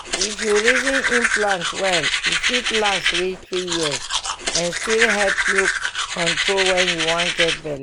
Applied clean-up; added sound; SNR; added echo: none; Domestic sounds, home sounds; -2 dB; none.